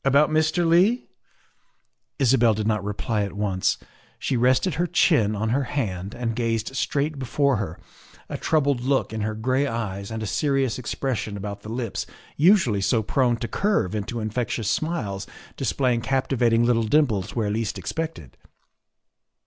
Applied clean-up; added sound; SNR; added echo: none; none; none; none.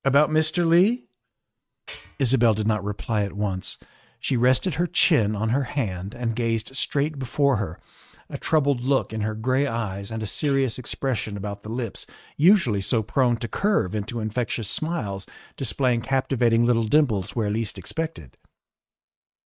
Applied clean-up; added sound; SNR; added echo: neural mask model RNNoise.